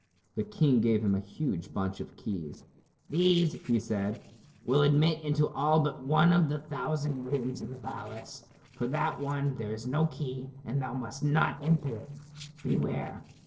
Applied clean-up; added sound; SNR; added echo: neural separator model SepFormer DNS4.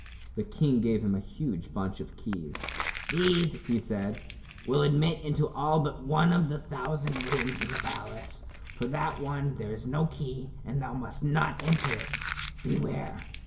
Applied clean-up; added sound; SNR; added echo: none; Crumpling, crinkling; 12 dB; reverberation time 1.4 s.